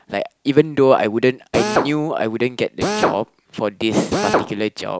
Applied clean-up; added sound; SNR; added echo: none; Drill; 2 dB; none.